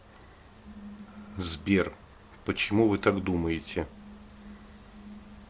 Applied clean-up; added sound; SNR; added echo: none; none; none; none.